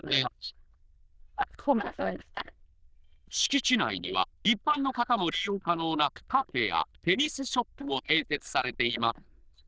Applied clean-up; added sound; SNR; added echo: neural diffusion model UNIVERSE++.